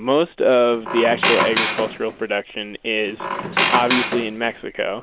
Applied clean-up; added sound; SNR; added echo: none; Squeak; 2 dB; none.